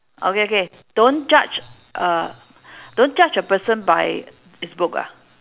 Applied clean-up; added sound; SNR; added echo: none; none; none; none.